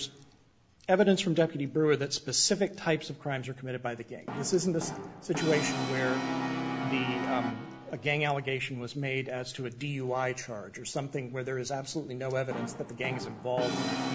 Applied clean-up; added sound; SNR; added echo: none; Brass instrument; 7 dB; none.